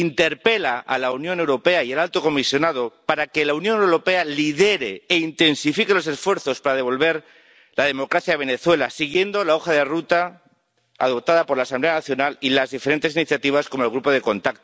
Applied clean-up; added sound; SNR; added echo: none; none; none; none.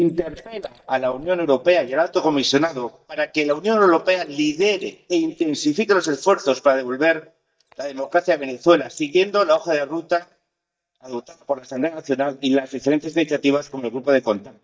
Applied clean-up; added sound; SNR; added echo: neural mask model DeepFilterNet 3.